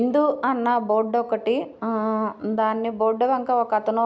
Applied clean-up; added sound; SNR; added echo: none; none; none; none.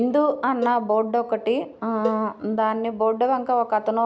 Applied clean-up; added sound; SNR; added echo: none; Cowbell; 12 dB; none.